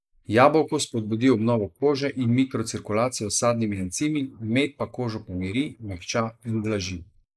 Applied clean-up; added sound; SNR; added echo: neural mask model Resemble Enhance denoiser.